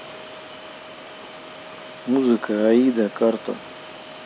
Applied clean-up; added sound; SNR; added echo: none; Water; 20 dB; none.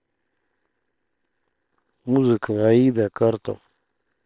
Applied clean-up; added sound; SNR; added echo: neural separator model SepFormer WHAM!.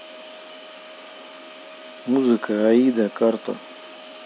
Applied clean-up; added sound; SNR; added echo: none; none; none; none.